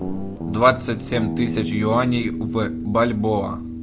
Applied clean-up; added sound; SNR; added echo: none; Guitar; 5 dB; none.